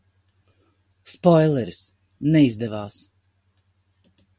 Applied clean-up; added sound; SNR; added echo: none; none; none; none.